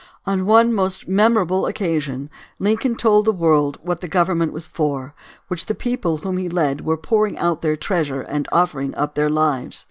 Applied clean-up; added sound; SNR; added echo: none; none; none; none.